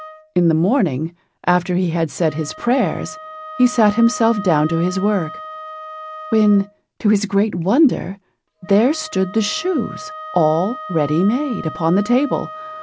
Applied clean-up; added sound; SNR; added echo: none; Wind instrument, woodwind instrument; 15 dB; none.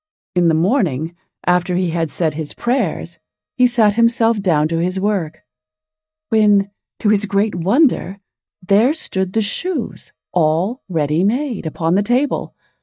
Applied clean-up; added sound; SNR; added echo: neural mask model DeepFilterNet 3.